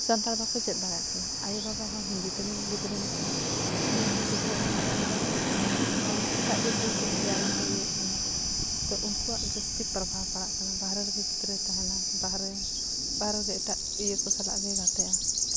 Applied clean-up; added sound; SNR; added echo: none; Train; 4 dB; none.